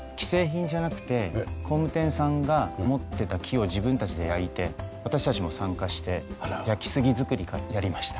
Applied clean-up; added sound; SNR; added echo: none; none; none; none.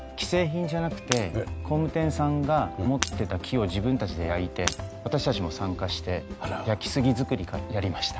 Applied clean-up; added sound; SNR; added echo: none; Shatter; 12 dB; none.